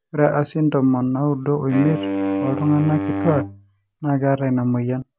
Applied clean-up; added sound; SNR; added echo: none; Wind instrument, woodwind instrument; 5 dB; none.